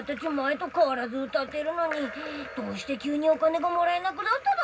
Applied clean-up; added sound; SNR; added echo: none; Drip / Trickle, dribble / Splash, splatter; 15 dB; reverberation time 0.4 s.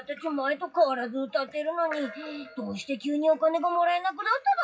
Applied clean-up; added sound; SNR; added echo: classical method WPE with log-MMSE.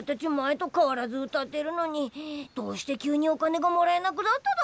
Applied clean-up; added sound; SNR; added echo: none; none; none; none.